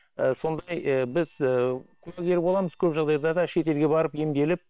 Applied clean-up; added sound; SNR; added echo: neural separator model SepFormer WHAM!.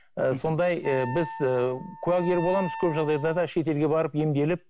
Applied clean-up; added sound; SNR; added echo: none; Wind instrument, woodwind instrument; 12 dB; none.